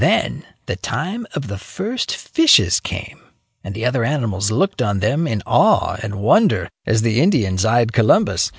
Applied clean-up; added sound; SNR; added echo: none; none; none; none.